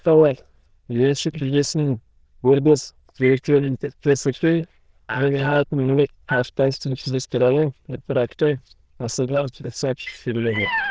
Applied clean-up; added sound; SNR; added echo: neural diffusion model UNIVERSE++.